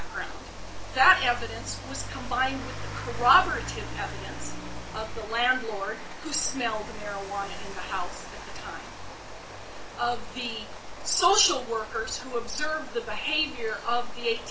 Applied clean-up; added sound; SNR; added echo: none; Rain; 12 dB; reverberation time 0.3 s.